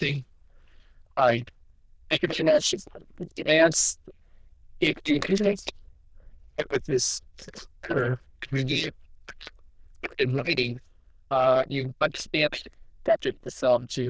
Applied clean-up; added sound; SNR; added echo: neural diffusion model UNIVERSE++.